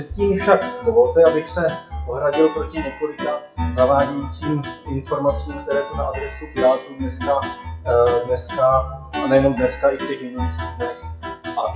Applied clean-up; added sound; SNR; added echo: classical method WPE with log-MMSE.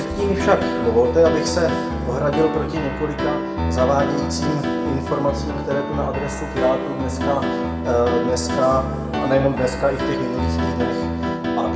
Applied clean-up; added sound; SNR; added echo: none; Piano; 2 dB; reverberation time 1.4 s.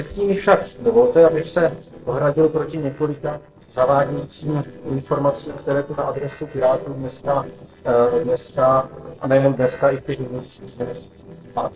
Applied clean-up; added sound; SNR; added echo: neural separator model SepFormer DNS4.